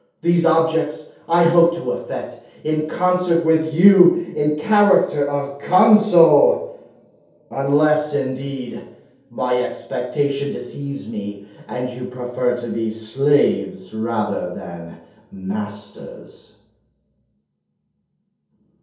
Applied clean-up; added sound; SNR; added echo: none; none; none; reverberation time 0.7 s.